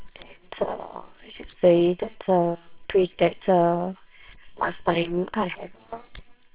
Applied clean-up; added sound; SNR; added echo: neural separator model SepFormer WHAMR!.